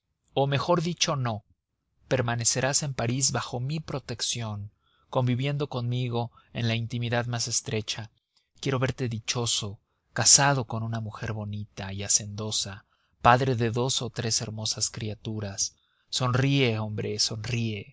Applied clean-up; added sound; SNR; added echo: none; none; none; none.